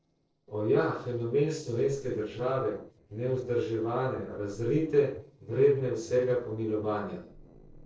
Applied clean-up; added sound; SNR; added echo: neural separator model SepFormer DNS4.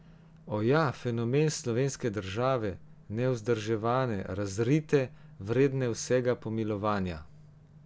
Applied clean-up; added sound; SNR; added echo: none; none; none; none.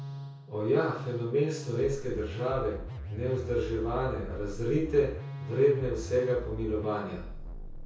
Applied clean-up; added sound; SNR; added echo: none; Musical instrument; 9 dB; reverberation time 0.6 s.